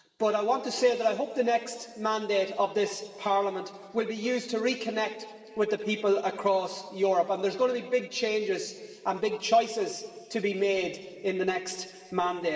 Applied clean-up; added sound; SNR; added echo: none; none; none; reverberation time 2.4 s.